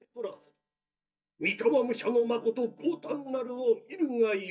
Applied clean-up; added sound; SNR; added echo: neural mask model DeepFilterNet 3.